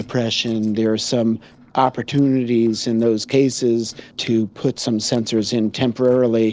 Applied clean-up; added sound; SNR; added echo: neural separator model SepFormer DNS4.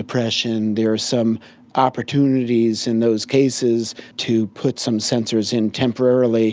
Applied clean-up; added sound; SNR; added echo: none; none; none; none.